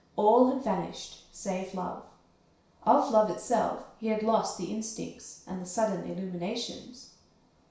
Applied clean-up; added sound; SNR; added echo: none; none; none; reverberation time 0.6 s.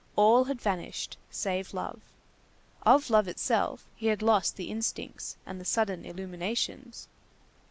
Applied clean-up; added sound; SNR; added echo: none; none; none; none.